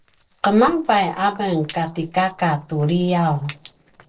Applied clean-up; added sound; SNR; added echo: neural separator model SepFormer DNS4.